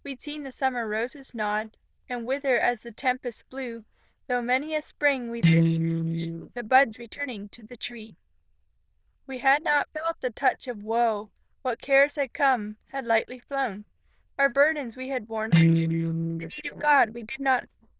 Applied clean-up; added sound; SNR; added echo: neural diffusion model UNIVERSE++.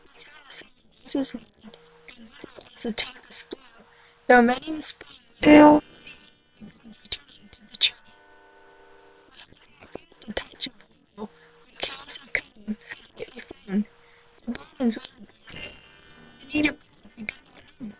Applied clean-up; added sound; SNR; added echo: neural separator model SepFormer WHAM!.